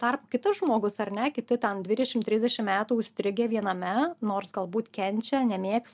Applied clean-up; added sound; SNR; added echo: none; none; none; none.